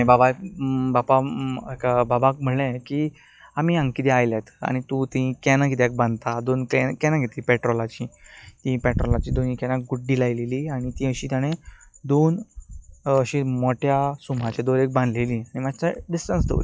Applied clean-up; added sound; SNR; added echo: classical method log-MMSE.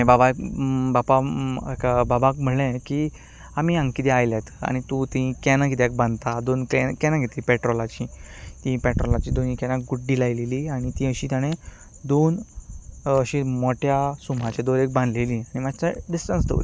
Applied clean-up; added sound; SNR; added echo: none; Fart; 20 dB; none.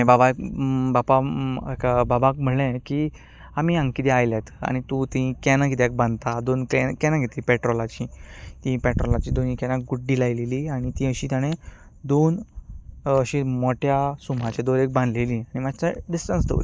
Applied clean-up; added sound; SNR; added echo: neural mask model DeepFilterNet 3.